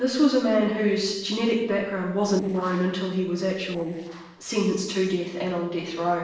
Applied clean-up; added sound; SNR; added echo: neural separator model SepFormer DNS4.